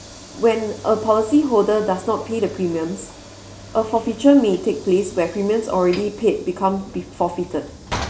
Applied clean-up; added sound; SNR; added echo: none; Sliding door / Train; 17 dB; none.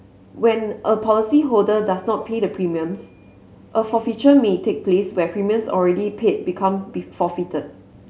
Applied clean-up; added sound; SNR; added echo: none; none; none; none.